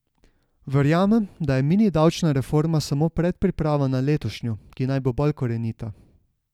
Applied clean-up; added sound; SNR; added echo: none; none; none; none.